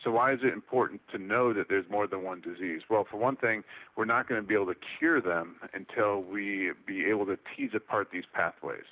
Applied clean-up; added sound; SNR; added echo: none; none; none; none.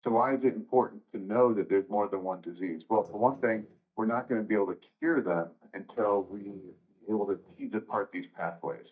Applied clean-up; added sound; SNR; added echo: neural mask model DeepFilterNet 3.